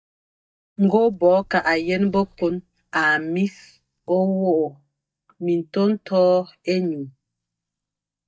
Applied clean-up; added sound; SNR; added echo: neural mask model DeepFilterNet 3.